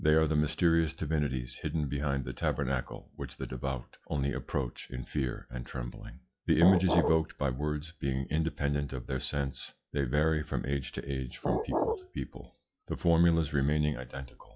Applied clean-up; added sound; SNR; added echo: classical method log-MMSE.